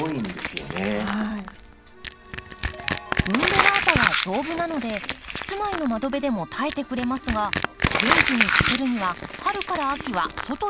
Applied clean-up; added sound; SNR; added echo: none; Crushing + Crumpling, crinkling; -2 dB; none.